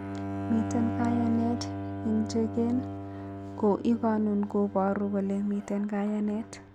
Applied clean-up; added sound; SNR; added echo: none; Bowed string instrument; 7 dB; none.